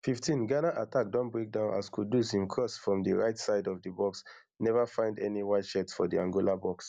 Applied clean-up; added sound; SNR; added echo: none; none; none; none.